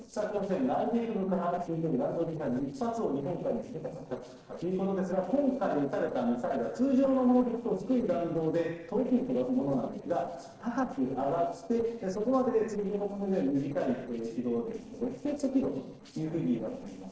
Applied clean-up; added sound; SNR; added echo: neural separator model SepFormer DNS4.